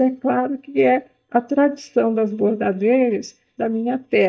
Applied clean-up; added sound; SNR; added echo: neural mask model DeepFilterNet 3.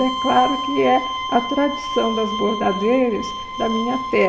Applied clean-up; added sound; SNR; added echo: none; Bowed string instrument; 6 dB; reverberation time 2.5 s.